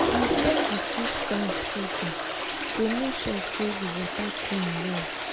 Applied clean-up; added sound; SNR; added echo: none; Toilet flush; -2 dB; none.